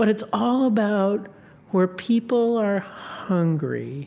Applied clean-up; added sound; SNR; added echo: none; none; none; none.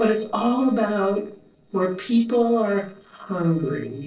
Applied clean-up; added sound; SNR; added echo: neural separator model SepFormer DNS4.